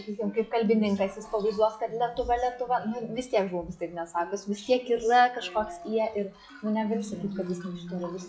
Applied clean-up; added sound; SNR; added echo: classical method log-MMSE.